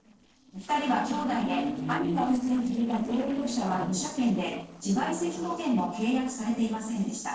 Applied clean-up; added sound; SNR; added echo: neural separator model SepFormer DNS4.